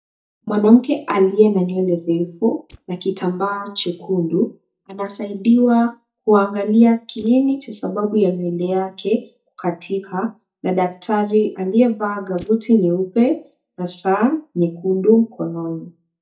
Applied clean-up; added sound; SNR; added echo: neural mask model DeepFilterNet 3.